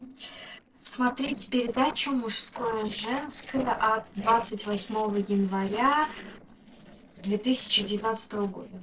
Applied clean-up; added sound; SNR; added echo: neural separator model SepFormer DNS4.